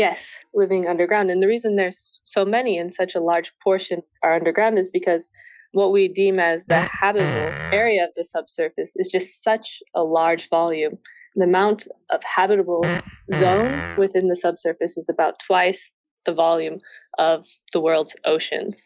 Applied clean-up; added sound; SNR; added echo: classical method Wiener filter.